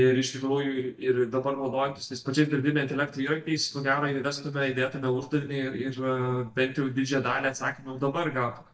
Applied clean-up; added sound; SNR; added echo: neural mask model DeepFilterNet 3.